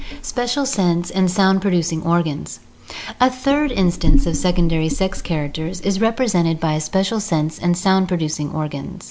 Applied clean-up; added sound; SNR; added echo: none; none; none; none.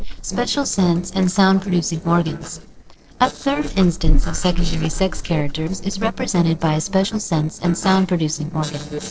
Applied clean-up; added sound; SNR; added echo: neural separator model SepFormer DNS4.